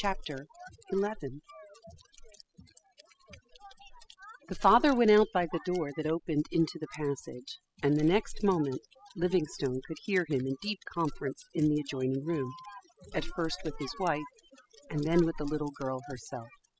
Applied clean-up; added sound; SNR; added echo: classical method spectral subtraction.